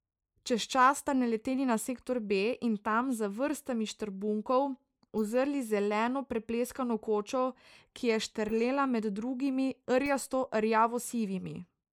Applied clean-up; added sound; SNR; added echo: neural mask model Resemble Enhance denoiser.